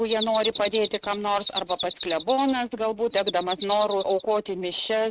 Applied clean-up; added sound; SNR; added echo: neural mask model RNNoise.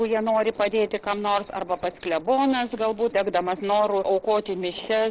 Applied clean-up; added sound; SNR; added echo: neural separator model SepFormer DNS4.